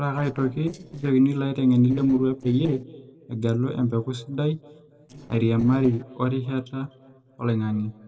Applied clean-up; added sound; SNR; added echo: neural separator model SepFormer DNS4.